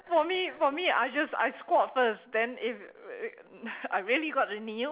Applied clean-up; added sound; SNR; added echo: none; none; none; none.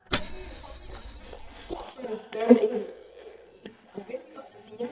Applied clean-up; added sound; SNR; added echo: neural mask model DeepFilterNet 3.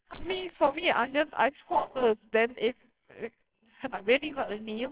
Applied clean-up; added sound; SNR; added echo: neural separator model SepFormer WHAMR!.